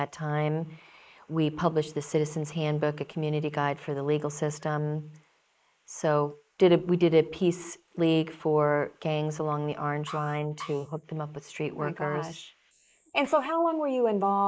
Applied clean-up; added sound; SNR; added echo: neural mask model Resemble Enhance denoiser.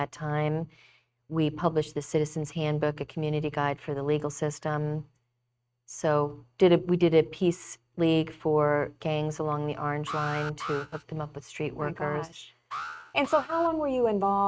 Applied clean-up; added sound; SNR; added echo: neural mask model RNNoise.